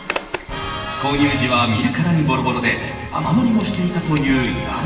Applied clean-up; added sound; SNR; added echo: none; Zipper (clothing); 17 dB; reverberation time 1.3 s.